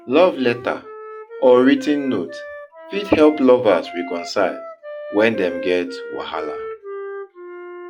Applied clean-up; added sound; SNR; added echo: classical method log-MMSE.